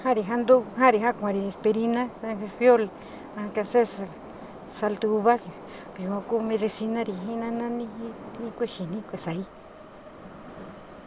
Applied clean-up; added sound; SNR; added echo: none; Subway, metro, underground; 15 dB; none.